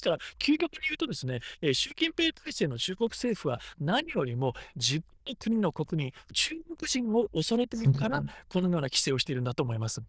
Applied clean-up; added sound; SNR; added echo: neural diffusion model UNIVERSE++.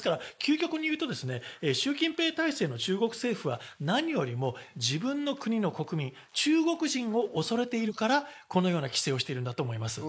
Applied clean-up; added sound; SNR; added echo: neural mask model Resemble Enhance denoiser.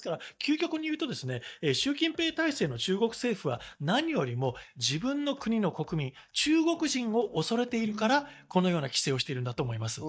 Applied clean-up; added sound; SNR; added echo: neural mask model DeepFilterNet 3.